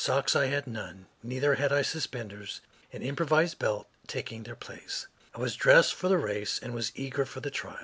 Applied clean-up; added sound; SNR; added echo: none; none; none; none.